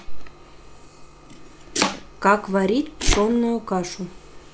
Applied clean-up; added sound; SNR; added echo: none; Domestic sounds, home sounds; 9 dB; none.